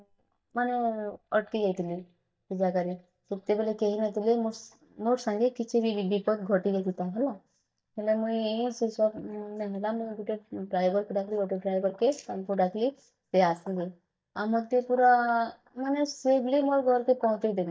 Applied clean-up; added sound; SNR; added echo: neural mask model DeepFilterNet 3.